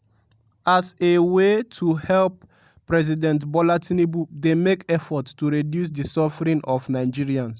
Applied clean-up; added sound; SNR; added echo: none; none; none; none.